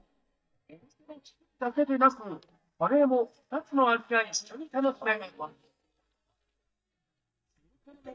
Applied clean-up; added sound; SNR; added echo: neural mask model DeepFilterNet 3.